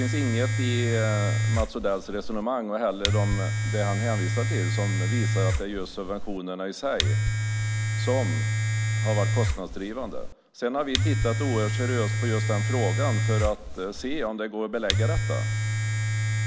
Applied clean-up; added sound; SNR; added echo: none; Domestic sounds, home sounds; -4 dB; none.